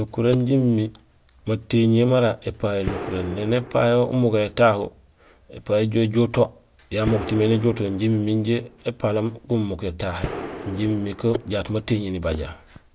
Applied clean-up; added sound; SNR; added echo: none; Gunshot, gunfire; 12 dB; none.